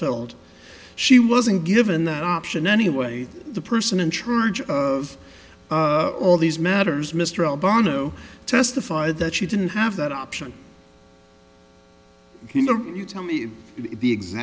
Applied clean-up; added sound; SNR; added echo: none; none; none; none.